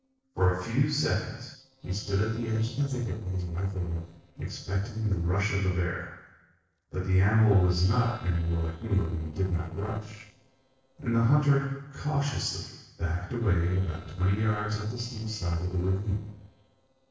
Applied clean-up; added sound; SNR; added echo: neural separator model SepFormer DNS4.